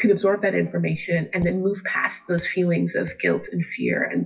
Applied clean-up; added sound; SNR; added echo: classical method WPE with log-MMSE.